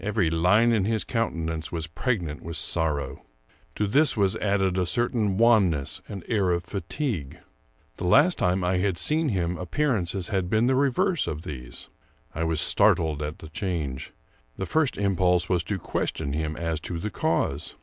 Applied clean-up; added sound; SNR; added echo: none; none; none; none.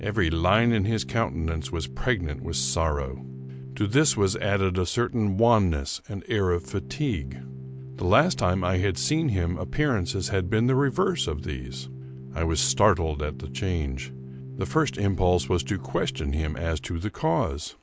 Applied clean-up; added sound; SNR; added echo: none; Organ; 13 dB; none.